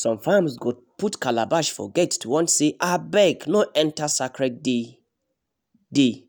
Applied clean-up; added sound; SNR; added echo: none; none; none; none.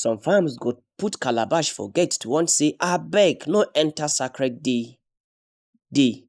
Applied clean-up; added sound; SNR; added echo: neural mask model Resemble Enhance denoiser.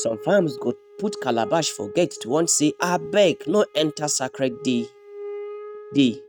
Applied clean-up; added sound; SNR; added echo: neural mask model RNNoise.